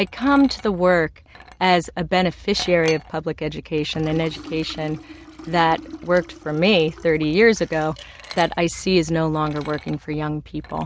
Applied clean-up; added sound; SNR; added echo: none; Liquid; 20 dB; none.